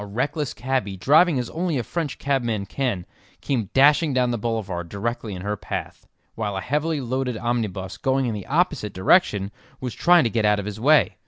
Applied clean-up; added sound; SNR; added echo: none; none; none; none.